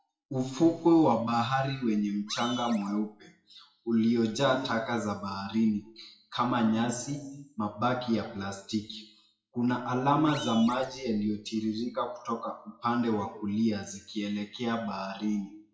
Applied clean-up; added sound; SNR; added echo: classical method WPE with log-MMSE.